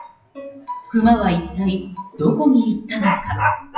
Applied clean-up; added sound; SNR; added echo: classical method WPE with log-MMSE.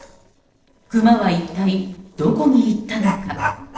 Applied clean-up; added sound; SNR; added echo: neural separator model SepFormer DNS4.